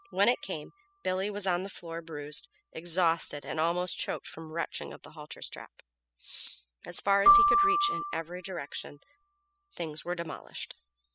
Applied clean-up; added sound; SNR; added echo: classical method spectral subtraction.